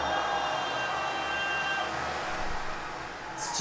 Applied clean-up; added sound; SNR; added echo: none; Slam / Alarm; 10 dB; reverberation time 0.6 s.